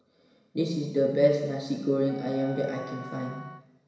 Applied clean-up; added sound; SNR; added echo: none; Wind instrument, woodwind instrument; 16 dB; reverberation time 1.0 s.